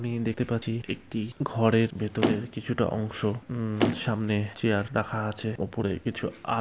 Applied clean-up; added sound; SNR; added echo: none; Motor vehicle (road); 3 dB; none.